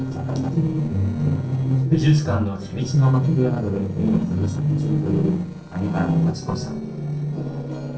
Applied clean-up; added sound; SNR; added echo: neural separator model SepFormer DNS4.